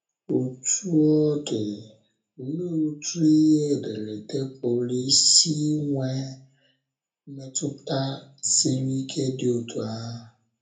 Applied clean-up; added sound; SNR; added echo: none; none; none; reverberation time 0.3 s.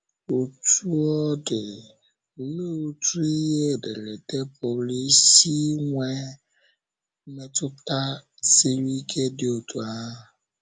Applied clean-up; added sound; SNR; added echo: none; none; none; none.